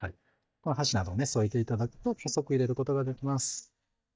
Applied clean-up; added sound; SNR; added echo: neural mask model DeepFilterNet 3.